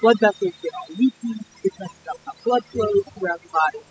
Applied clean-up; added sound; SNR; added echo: classical method spectral subtraction.